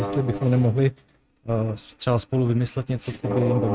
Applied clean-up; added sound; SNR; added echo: neural mask model RNNoise.